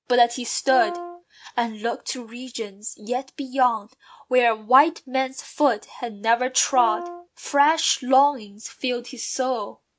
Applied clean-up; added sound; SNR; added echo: neural mask model RNNoise.